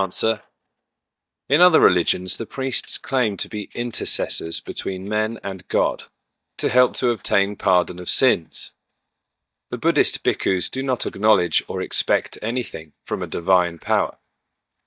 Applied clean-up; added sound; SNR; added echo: neural mask model DeepFilterNet 3.